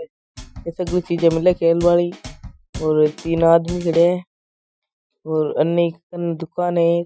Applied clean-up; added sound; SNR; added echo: classical method Wiener filter.